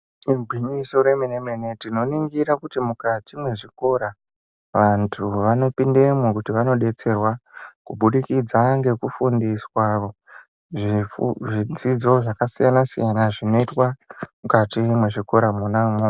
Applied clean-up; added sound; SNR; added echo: none; none; none; none.